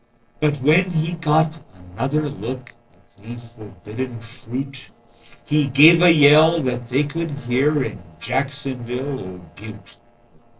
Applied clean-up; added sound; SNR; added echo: neural separator model SepFormer DNS4.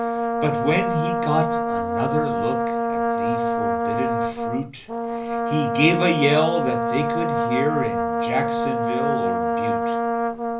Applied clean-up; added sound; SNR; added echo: none; Brass instrument; -3 dB; reverberation time 0.5 s.